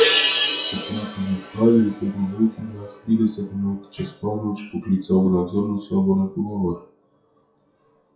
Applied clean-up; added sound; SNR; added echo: classical method WPE with log-MMSE.